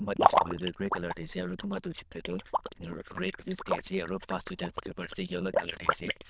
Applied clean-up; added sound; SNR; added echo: neural diffusion model UNIVERSE++.